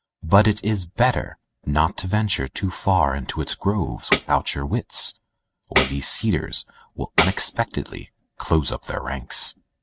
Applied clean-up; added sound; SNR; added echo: neural mask model RNNoise.